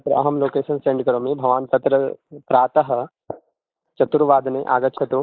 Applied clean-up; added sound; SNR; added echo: neural mask model Resemble Enhance denoiser.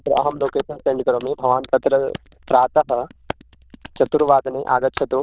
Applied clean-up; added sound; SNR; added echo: neural diffusion model UNIVERSE++.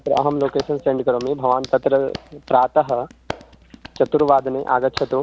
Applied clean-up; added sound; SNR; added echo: none; Hands; 18 dB; none.